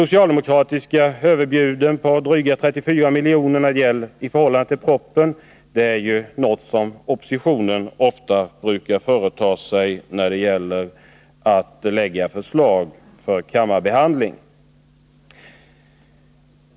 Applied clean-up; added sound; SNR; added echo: none; none; none; none.